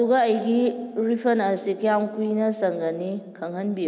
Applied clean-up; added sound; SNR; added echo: none; none; none; none.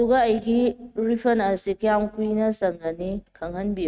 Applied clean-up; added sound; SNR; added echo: neural mask model RNNoise.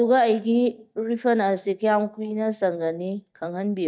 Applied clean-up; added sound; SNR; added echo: neural mask model DeepFilterNet 3.